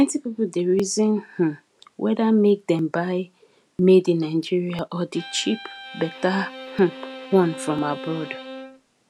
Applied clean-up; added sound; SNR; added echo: none; Bowed string instrument; 15 dB; none.